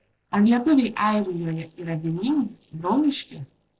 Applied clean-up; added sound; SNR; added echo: neural separator model SepFormer DNS4.